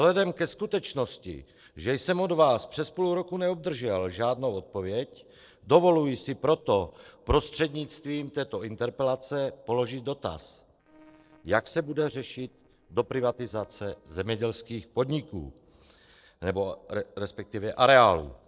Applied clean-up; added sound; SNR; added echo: neural separator model SepFormer DNS4.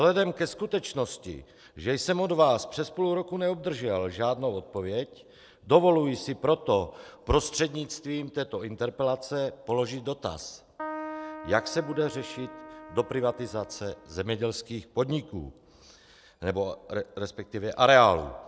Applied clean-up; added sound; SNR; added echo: none; Keyboard (musical); 13 dB; none.